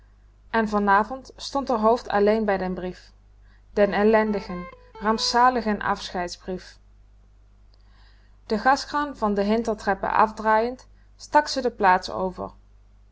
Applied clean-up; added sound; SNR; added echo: none; Electric guitar; 18 dB; none.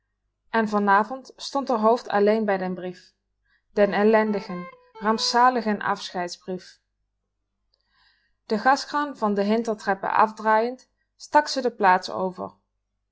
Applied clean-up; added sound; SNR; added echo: classical method log-MMSE.